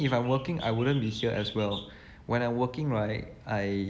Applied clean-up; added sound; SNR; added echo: none; Bird; 18 dB; none.